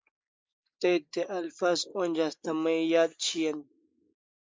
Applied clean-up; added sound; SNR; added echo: neural mask model Resemble Enhance denoiser.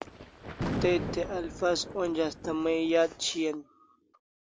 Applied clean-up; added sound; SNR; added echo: none; Thunder; 8 dB; none.